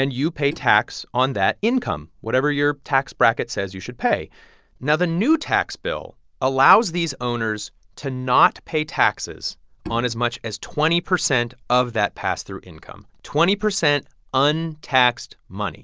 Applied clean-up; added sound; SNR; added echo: neural separator model SepFormer DNS4.